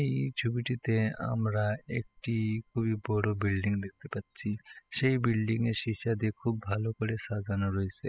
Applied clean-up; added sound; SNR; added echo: classical method spectral subtraction.